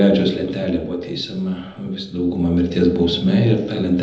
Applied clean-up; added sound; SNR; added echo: none; none; none; reverberation time 0.8 s.